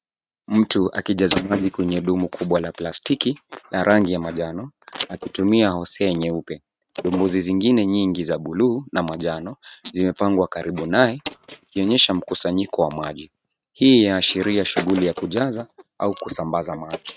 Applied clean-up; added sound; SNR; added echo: neural mask model RNNoise.